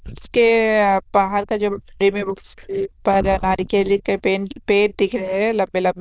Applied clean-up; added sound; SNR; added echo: neural diffusion model UNIVERSE++.